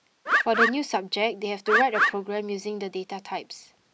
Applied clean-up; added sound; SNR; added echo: neural mask model Resemble Enhance denoiser.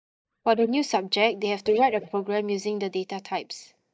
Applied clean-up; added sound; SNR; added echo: neural mask model DeepFilterNet 3.